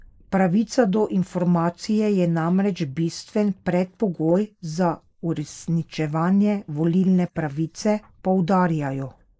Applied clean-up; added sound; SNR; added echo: neural mask model Resemble Enhance denoiser.